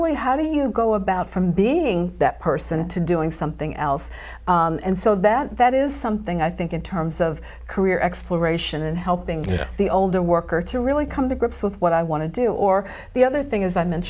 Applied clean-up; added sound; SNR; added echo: none; none; none; none.